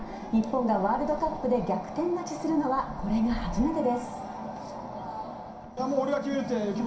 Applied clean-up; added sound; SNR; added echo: none; Gull, seagull; 15 dB; reverberation time 0.5 s.